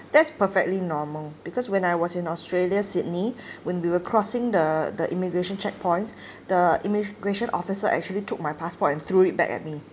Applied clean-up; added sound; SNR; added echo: none; none; none; none.